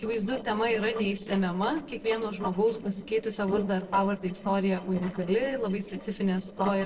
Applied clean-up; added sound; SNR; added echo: neural separator model SepFormer DNS4.